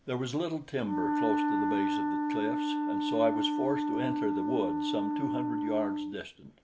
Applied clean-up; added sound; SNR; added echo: none; Wind instrument, woodwind instrument; -3 dB; none.